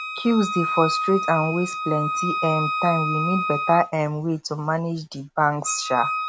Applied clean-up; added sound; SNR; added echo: none; Wind instrument, woodwind instrument; 4 dB; none.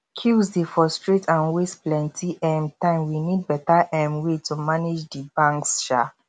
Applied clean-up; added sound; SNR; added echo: none; none; none; none.